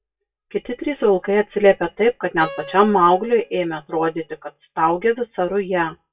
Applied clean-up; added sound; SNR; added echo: classical method WPE with log-MMSE.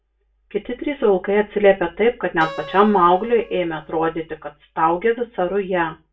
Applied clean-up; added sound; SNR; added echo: none; Acoustic guitar; 19 dB; reverberation time 0.2 s.